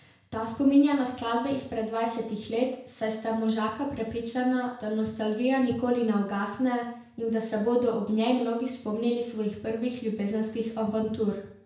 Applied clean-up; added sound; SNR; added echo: none; none; none; reverberation time 0.5 s.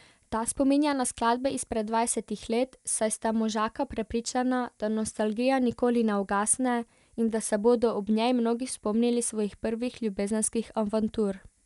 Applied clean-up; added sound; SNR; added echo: none; none; none; none.